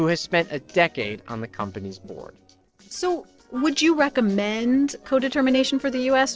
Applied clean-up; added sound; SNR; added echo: neural separator model SepFormer DNS4.